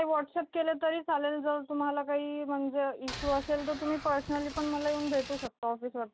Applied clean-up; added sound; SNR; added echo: none; Boat, Water vehicle; 11 dB; none.